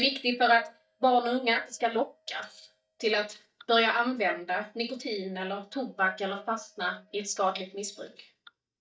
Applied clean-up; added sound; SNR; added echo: neural mask model DeepFilterNet 3.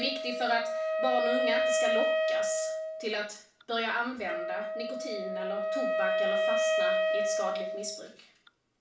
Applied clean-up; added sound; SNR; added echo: none; Wind instrument, woodwind instrument; -5 dB; reverberation time 0.4 s.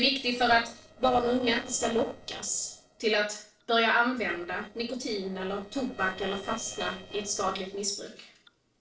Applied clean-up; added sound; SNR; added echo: neural separator model SepFormer DNS4.